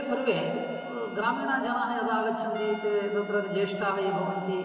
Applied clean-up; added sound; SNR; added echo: none; Trumpet; 17 dB; reverberation time 2.8 s.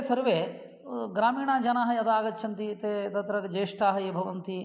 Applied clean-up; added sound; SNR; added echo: none; none; none; none.